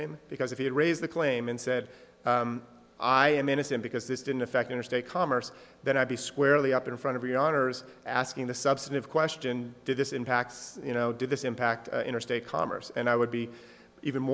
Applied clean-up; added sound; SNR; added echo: none; none; none; none.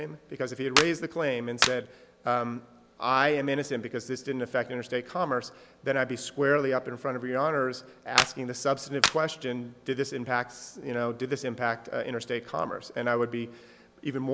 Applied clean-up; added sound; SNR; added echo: none; Clapping; 1 dB; none.